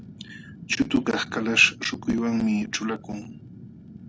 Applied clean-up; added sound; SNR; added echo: none; Fire; 16 dB; none.